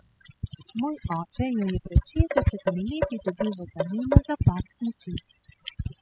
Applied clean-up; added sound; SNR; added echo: classical method spectral subtraction.